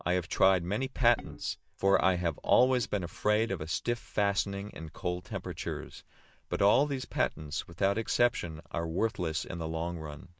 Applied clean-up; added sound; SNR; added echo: neural mask model DeepFilterNet 3.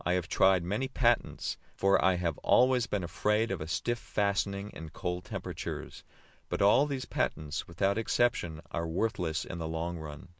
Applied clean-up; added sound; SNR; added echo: none; none; none; none.